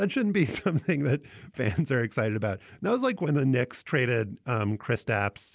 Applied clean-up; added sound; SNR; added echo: none; none; none; none.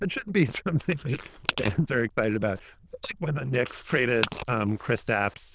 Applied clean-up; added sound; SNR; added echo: neural diffusion model UNIVERSE++.